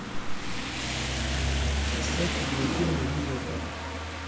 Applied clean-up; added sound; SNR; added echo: none; Rain; -4 dB; reverberation time 0.6 s.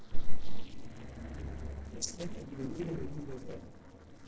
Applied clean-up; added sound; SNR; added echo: neural separator model SepFormer DNS4.